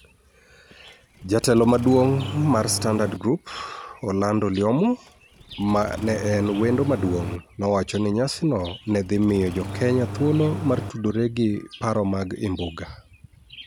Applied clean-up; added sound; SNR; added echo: none; Engine starting; 10 dB; none.